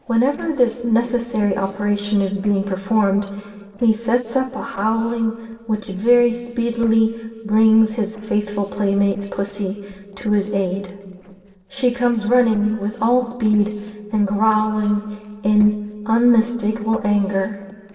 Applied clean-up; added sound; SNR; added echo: neural separator model SepFormer DNS4.